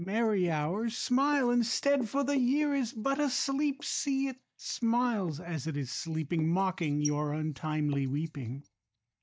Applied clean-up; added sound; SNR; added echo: neural mask model DeepFilterNet 3.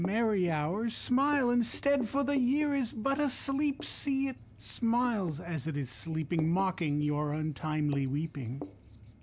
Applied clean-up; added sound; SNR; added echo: none; Writing; 13 dB; none.